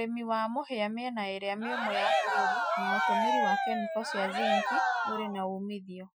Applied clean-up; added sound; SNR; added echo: classical method Wiener filter.